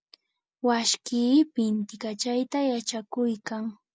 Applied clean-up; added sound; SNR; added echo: none; none; none; none.